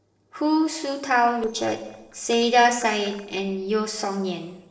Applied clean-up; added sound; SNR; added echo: neural separator model SepFormer DNS4.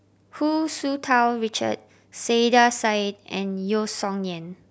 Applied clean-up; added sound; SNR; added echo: none; none; none; none.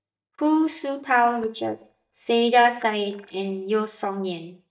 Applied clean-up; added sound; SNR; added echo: neural mask model DeepFilterNet 3.